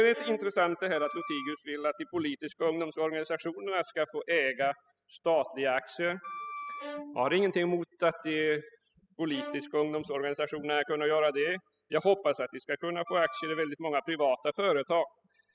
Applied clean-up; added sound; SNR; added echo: classical method spectral subtraction.